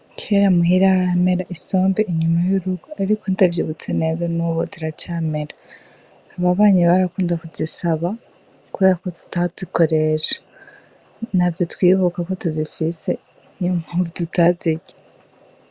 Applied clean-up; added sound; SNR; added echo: none; none; none; none.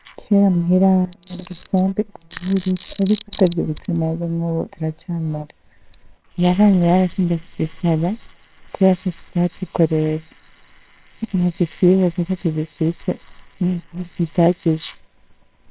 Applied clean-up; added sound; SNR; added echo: neural separator model SepFormer WHAMR!.